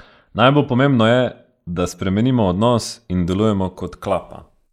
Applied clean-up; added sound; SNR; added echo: neural mask model Resemble Enhance denoiser.